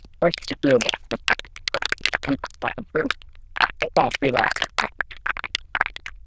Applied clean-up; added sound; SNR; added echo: neural diffusion model UNIVERSE++.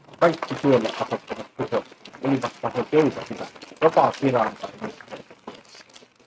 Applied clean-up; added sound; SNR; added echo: neural mask model RNNoise.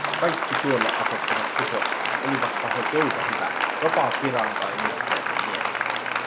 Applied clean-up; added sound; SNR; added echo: none; Applause; -4 dB; none.